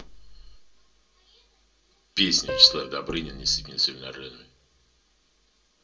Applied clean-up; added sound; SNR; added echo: none; Piano; 12 dB; reverberation time 0.2 s.